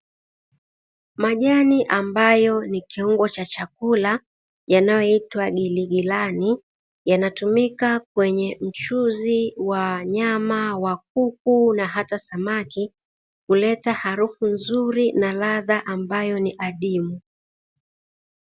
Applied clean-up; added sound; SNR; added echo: none; none; none; none.